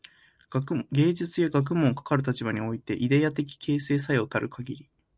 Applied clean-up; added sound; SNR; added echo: none; none; none; none.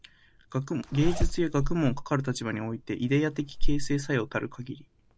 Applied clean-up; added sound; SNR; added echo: none; Zipper (clothing); 1 dB; none.